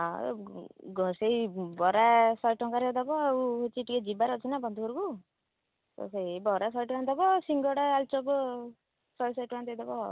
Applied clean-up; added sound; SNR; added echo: none; none; none; none.